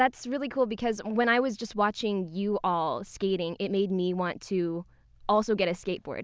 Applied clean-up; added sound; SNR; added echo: none; none; none; none.